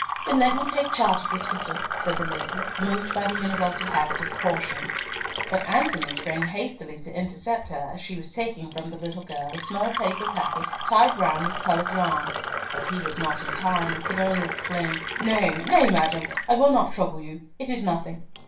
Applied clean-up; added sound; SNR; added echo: none; Fill (with liquid); 5 dB; reverberation time 0.3 s.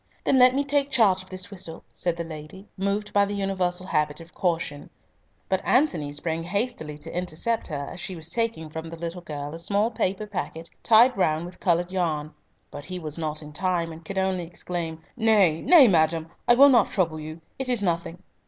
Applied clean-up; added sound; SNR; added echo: none; none; none; none.